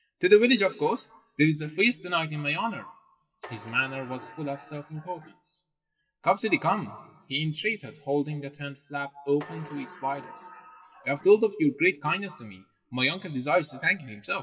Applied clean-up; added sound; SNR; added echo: classical method WPE with log-MMSE.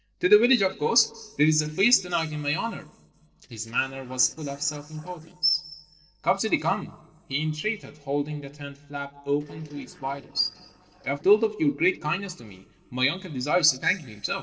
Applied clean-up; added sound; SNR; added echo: neural separator model SepFormer DNS4.